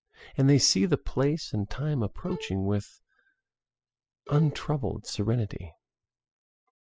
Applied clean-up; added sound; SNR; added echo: classical method spectral subtraction.